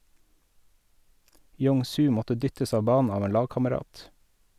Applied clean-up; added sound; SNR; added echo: none; none; none; none.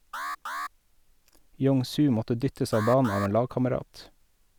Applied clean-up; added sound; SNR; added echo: none; Alarm; 11 dB; none.